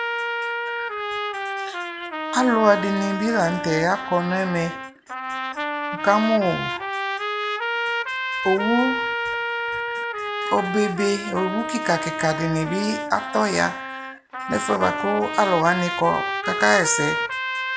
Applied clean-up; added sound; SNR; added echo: none; Trumpet; 4 dB; none.